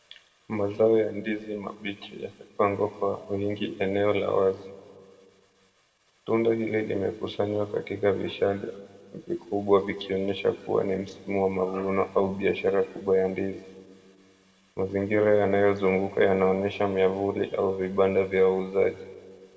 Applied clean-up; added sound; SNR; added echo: none; none; none; reverberation time 1.3 s.